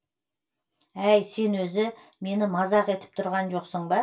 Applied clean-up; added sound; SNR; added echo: none; none; none; reverberation time 0.2 s.